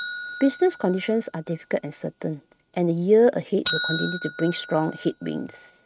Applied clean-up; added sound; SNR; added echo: neural mask model RNNoise.